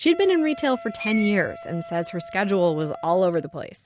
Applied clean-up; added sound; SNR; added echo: none; Screech + Wind instrument, woodwind instrument; 15 dB; none.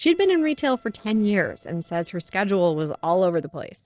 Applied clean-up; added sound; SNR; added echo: neural separator model SepFormer DNS4.